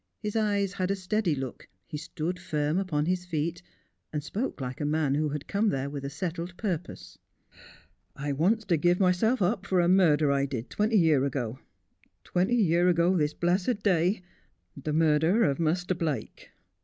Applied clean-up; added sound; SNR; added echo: none; none; none; none.